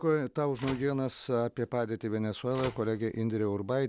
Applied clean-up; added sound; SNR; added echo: none; Telephone; 17 dB; none.